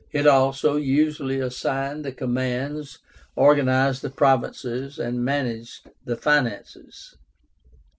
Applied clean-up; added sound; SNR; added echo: none; none; none; none.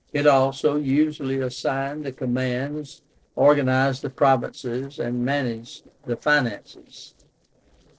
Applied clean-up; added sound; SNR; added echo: neural separator model SepFormer DNS4.